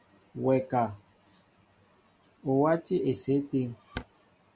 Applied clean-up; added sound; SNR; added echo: none; none; none; none.